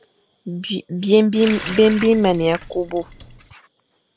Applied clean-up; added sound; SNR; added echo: none; Water tap, faucet; 13 dB; none.